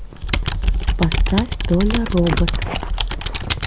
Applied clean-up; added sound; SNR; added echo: none; Computer keyboard; -3 dB; none.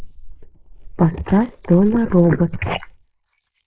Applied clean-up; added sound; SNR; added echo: neural mask model Resemble Enhance denoiser.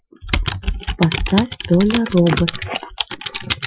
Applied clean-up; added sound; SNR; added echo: classical method Wiener filter.